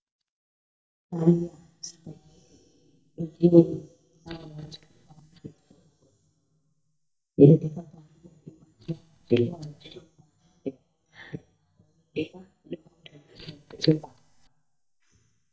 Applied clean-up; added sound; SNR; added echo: neural mask model DeepFilterNet 3.